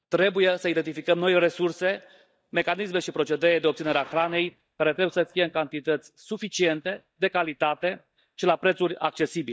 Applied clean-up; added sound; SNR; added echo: neural mask model DeepFilterNet 3.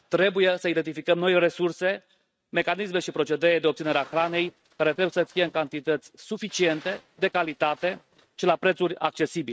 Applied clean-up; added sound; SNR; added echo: neural mask model RNNoise.